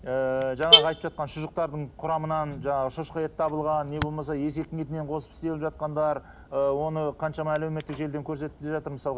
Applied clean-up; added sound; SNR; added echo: none; Alarm / Car; 3 dB; none.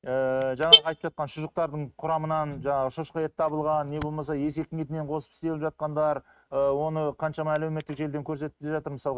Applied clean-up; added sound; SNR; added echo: neural mask model RNNoise.